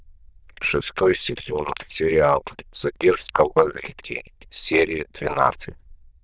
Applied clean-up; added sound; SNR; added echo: neural diffusion model UNIVERSE++.